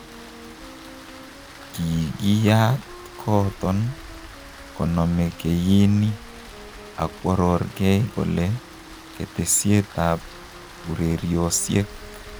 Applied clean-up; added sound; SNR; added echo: none; Wind instrument, woodwind instrument + Rain; 17 dB; none.